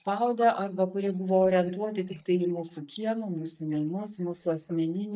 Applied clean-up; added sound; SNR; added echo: neural mask model DeepFilterNet 3.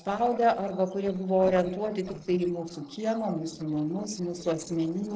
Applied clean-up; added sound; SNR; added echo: neural separator model SepFormer DNS4.